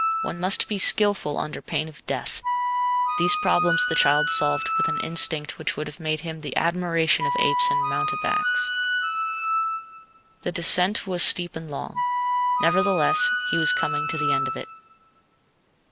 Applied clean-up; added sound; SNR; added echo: none; Wind instrument, woodwind instrument; 3 dB; none.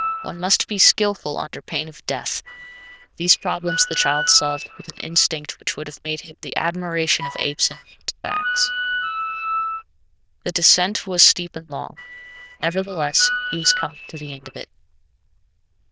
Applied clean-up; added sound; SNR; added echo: neural diffusion model UNIVERSE++.